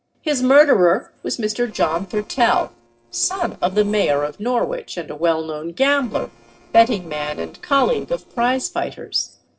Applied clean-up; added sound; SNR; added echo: neural separator model SepFormer DNS4.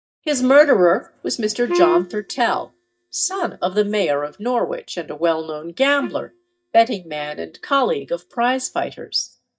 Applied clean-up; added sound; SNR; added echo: neural mask model DeepFilterNet 3.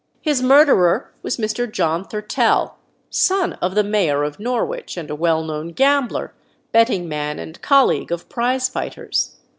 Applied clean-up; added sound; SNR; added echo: none; none; none; none.